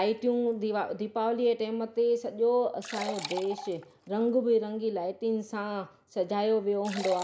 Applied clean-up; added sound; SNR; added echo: none; Liquid; 16 dB; none.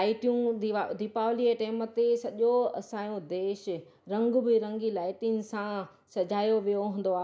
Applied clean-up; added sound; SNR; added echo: none; none; none; none.